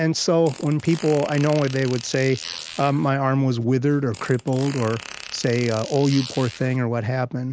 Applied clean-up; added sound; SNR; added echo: none; Fart; 16 dB; none.